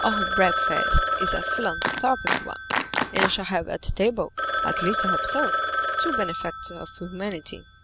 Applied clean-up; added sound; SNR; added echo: none; Clapping + Telephone; -1 dB; none.